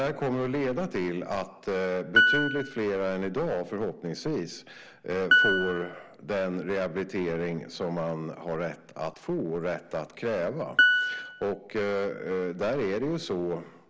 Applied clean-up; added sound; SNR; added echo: none; Piano; -4 dB; none.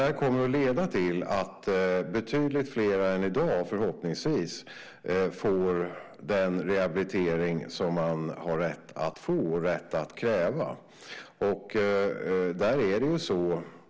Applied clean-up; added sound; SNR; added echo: none; none; none; none.